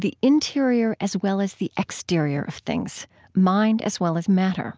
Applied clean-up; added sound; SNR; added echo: none; none; none; none.